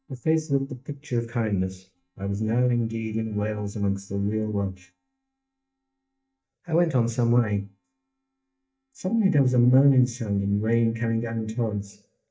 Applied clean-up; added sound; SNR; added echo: neural mask model DeepFilterNet 3.